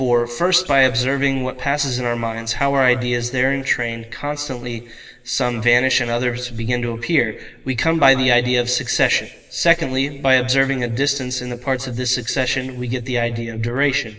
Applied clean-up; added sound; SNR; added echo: none; none; none; reverberation time 1.7 s.